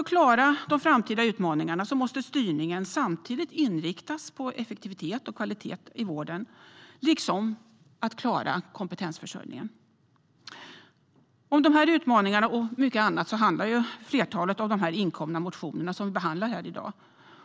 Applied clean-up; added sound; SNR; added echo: none; none; none; none.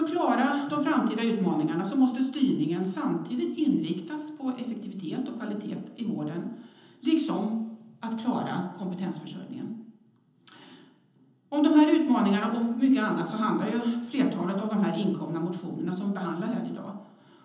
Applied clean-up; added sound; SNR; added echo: none; none; none; reverberation time 0.9 s.